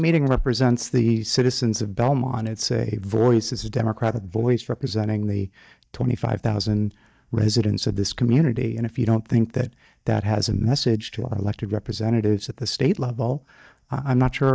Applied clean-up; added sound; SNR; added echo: neural mask model DeepFilterNet 3.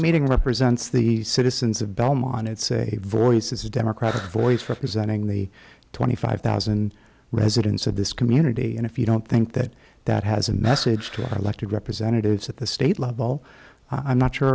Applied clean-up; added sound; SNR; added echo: none; Breathing; 16 dB; none.